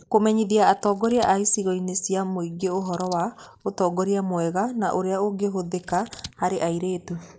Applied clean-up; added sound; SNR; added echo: neural mask model Resemble Enhance denoiser.